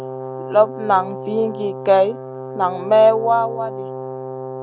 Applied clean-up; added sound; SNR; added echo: none; Brass instrument; 10 dB; none.